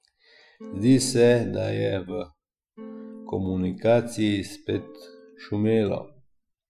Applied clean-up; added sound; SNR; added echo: classical method Wiener filter.